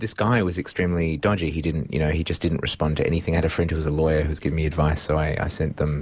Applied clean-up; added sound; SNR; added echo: none; none; none; none.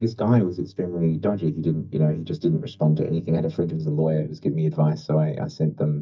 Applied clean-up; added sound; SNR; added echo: neural mask model DeepFilterNet 3.